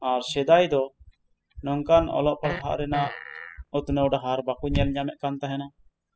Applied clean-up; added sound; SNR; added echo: classical method spectral subtraction.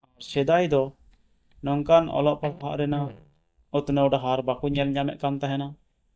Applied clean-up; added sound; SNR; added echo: neural mask model DeepFilterNet 3.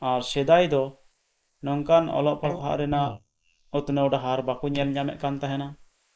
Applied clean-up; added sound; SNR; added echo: neural mask model Resemble Enhance denoiser.